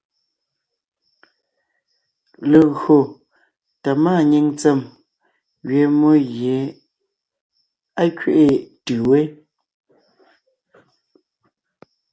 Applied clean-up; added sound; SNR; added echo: none; none; none; none.